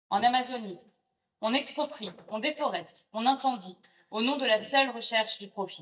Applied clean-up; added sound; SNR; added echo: neural mask model DeepFilterNet 3.